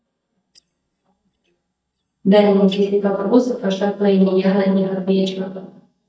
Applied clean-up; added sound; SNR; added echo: neural mask model DeepFilterNet 3.